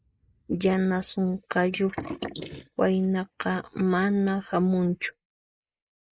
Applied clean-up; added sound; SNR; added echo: neural mask model Resemble Enhance denoiser.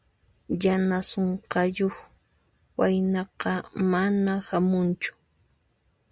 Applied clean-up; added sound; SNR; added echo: none; none; none; none.